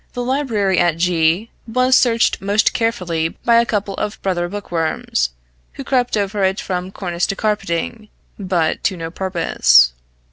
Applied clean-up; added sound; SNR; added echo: none; none; none; none.